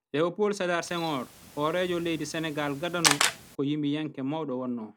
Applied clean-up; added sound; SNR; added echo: none; Camera; 2 dB; none.